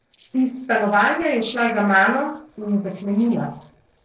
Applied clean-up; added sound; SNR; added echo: neural separator model SepFormer DNS4.